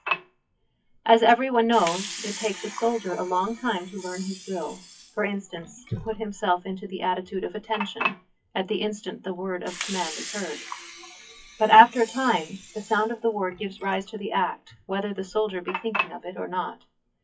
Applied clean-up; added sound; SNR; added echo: classical method WPE with log-MMSE.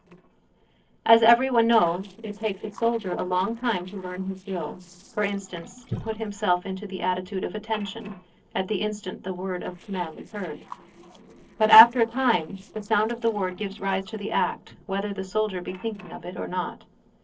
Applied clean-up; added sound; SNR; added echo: neural separator model SepFormer DNS4.